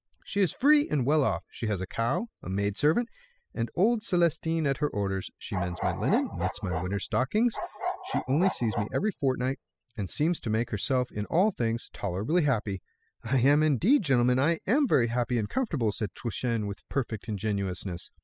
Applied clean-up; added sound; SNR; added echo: classical method spectral subtraction.